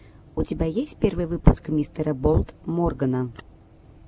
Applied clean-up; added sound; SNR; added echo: none; none; none; none.